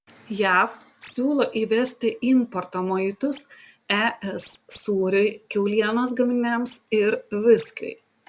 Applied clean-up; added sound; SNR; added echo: none; none; none; none.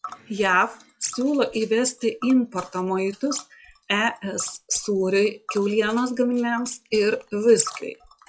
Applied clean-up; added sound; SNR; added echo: classical method log-MMSE.